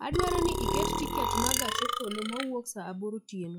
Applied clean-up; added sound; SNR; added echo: classical method log-MMSE.